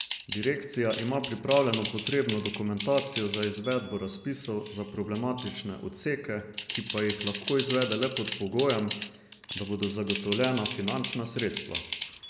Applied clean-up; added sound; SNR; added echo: none; Typing; 8 dB; none.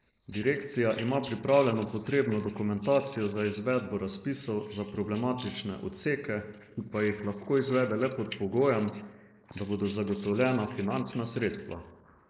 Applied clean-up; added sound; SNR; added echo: neural mask model Resemble Enhance denoiser.